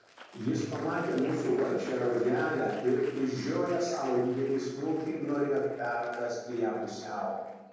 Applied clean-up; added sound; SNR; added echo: none; Applause; 19 dB; reverberation time 1.3 s.